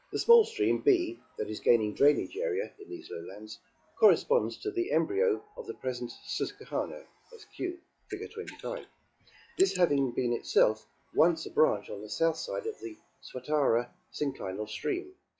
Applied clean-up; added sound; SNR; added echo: classical method log-MMSE.